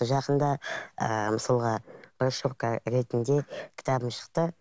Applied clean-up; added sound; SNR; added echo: none; none; none; none.